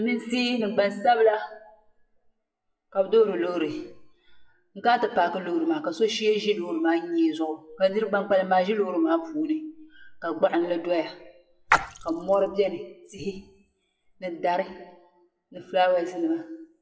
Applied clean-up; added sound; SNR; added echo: classical method WPE with log-MMSE.